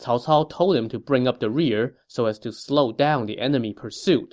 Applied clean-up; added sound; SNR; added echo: none; none; none; none.